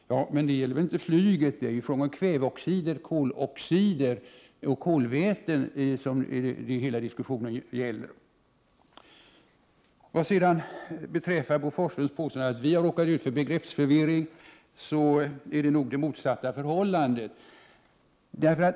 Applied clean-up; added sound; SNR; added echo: none; none; none; none.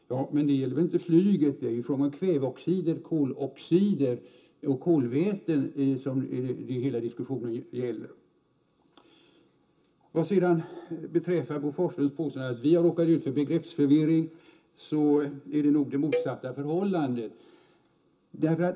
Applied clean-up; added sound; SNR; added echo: none; Cowbell; 9 dB; reverberation time 0.2 s.